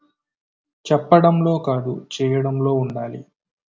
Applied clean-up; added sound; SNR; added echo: none; none; none; none.